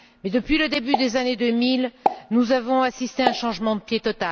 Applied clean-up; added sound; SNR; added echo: none; Explosion; 8 dB; none.